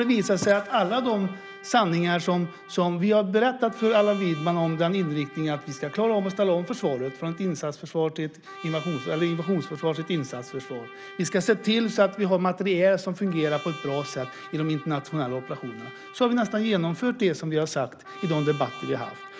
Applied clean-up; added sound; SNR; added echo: none; Trumpet; 17 dB; none.